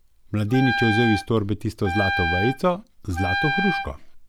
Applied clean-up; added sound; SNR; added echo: none; Wind instrument, woodwind instrument; 3 dB; none.